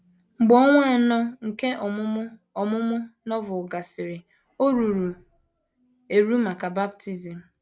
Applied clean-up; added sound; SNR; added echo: none; none; none; none.